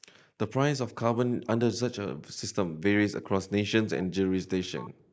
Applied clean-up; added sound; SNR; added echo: neural mask model Resemble Enhance denoiser.